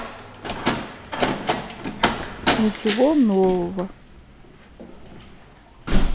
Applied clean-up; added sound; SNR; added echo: none; Slam; 0 dB; none.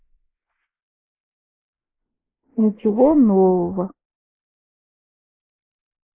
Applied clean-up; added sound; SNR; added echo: neural mask model Resemble Enhance denoiser.